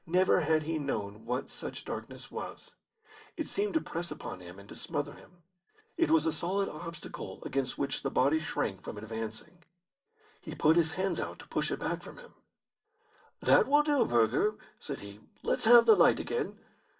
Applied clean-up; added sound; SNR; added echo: none; none; none; reverberation time 0.2 s.